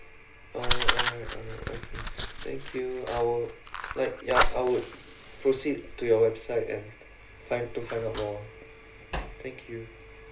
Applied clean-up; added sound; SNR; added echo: none; Fire; 1 dB; reverberation time 0.3 s.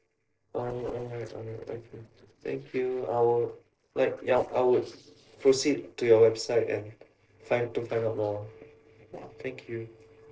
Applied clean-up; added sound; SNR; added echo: neural separator model SepFormer DNS4.